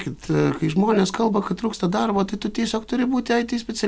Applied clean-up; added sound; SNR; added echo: none; none; none; none.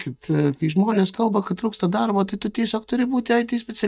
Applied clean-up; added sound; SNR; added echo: neural mask model DeepFilterNet 3.